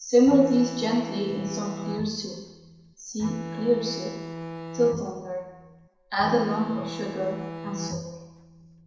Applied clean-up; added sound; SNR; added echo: none; Bowed string instrument; 10 dB; reverberation time 1.0 s.